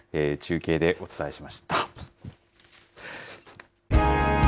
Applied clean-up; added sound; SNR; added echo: none; none; none; none.